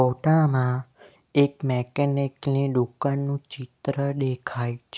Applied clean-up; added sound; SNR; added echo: none; none; none; none.